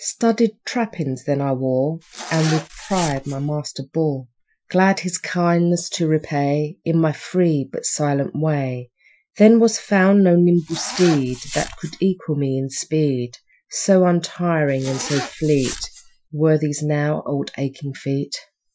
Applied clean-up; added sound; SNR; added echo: classical method Wiener filter.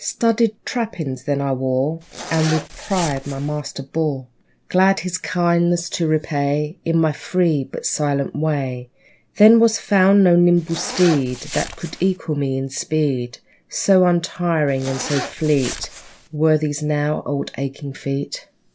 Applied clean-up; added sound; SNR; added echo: none; Zipper (clothing); 11 dB; none.